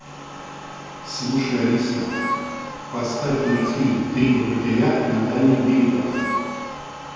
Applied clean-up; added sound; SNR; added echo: none; Meow; 13 dB; reverberation time 2.0 s.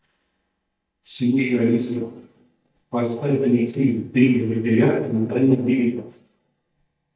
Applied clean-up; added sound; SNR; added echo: neural mask model DeepFilterNet 3.